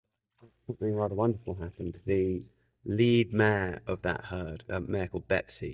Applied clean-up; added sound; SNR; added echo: neural mask model DeepFilterNet 3.